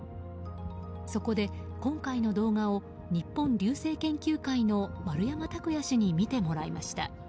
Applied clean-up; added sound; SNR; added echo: none; none; none; none.